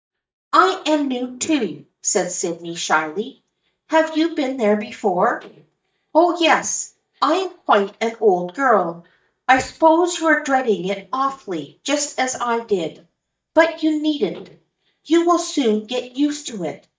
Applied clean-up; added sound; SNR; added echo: neural mask model DeepFilterNet 3.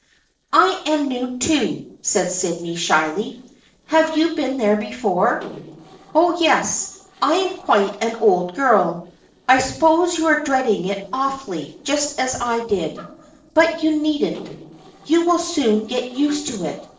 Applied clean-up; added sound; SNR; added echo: neural separator model SepFormer DNS4.